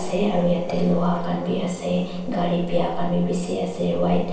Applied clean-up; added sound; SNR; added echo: none; none; none; reverberation time 0.4 s.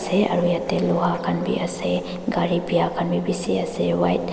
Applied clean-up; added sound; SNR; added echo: none; none; none; none.